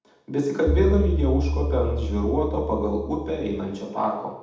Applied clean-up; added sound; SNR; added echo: none; Bowed string instrument; 0 dB; reverberation time 0.8 s.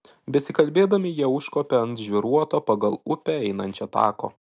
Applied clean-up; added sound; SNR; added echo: none; none; none; none.